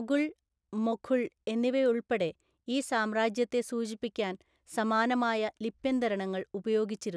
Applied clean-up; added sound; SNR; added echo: none; none; none; none.